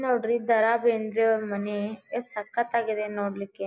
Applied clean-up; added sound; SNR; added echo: none; none; none; none.